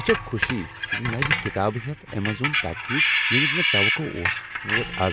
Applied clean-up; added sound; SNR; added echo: none; Screech; -3 dB; none.